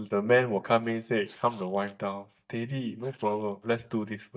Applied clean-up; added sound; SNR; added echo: neural mask model DeepFilterNet 3.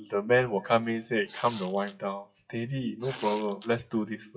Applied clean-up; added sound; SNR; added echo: classical method WPE with log-MMSE.